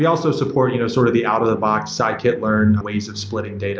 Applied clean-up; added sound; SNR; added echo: none; none; none; none.